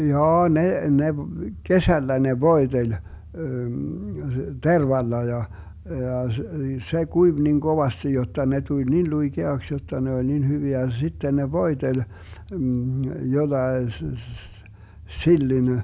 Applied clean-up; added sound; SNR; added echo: none; none; none; none.